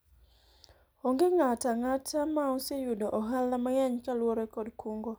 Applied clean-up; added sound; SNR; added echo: none; none; none; none.